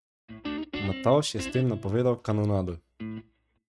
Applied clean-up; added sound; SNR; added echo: neural mask model RNNoise.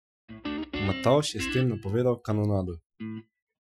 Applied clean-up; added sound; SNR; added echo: classical method Wiener filter.